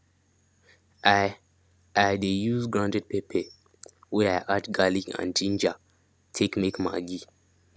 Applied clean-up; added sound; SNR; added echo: none; none; none; none.